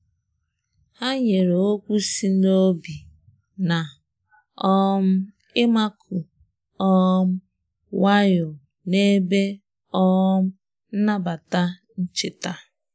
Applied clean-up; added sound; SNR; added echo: none; none; none; none.